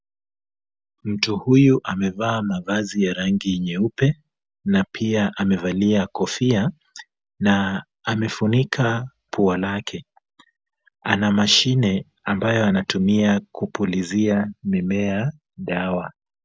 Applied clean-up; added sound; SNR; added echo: none; none; none; none.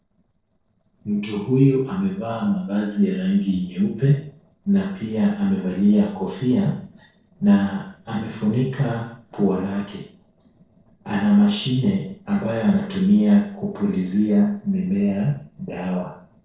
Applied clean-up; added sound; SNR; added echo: neural separator model SepFormer DNS4.